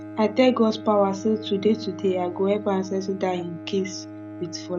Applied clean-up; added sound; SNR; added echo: none; Bowed string instrument; 13 dB; none.